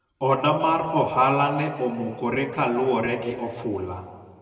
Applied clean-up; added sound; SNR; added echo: none; none; none; reverberation time 1.7 s.